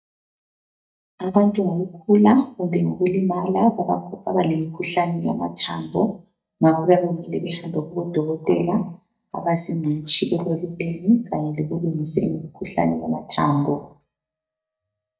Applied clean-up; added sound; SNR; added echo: neural mask model DeepFilterNet 3.